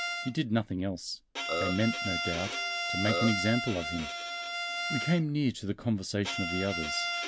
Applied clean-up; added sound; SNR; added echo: none; Bowed string instrument + Burping, eructation; 3 dB; none.